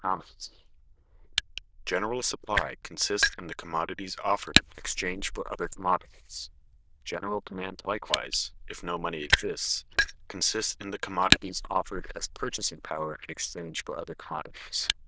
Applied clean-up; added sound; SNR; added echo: neural diffusion model UNIVERSE++.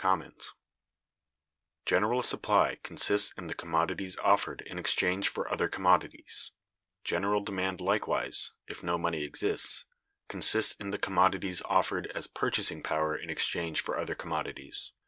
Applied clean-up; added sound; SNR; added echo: none; none; none; none.